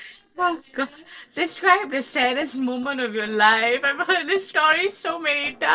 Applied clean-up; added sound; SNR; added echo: neural separator model SepFormer DNS4.